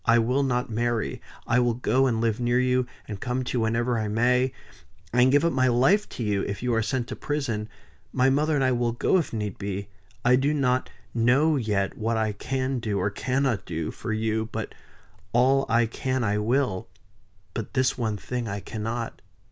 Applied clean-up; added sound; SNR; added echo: none; none; none; none.